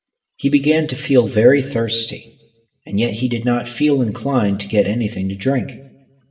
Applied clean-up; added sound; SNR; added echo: none; none; none; reverberation time 0.8 s.